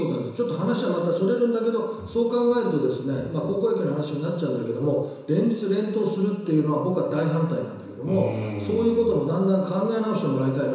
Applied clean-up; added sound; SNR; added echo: none; none; none; reverberation time 1.0 s.